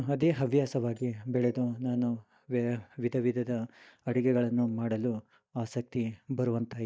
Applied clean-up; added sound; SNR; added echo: neural mask model DeepFilterNet 3.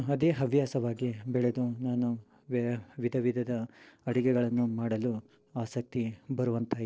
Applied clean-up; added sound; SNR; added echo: neural separator model SepFormer DNS4.